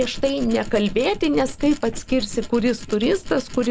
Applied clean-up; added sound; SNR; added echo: none; Tools; 11 dB; none.